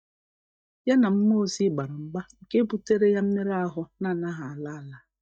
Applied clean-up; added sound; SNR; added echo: neural mask model DeepFilterNet 3.